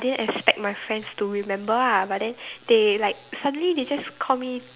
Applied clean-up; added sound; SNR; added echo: none; none; none; none.